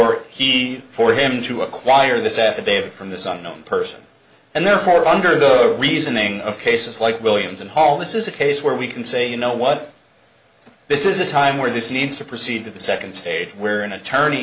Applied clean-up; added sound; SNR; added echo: none; none; none; none.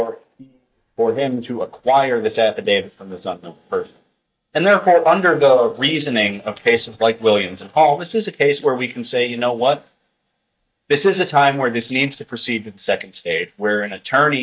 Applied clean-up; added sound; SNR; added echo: neural mask model DeepFilterNet 3.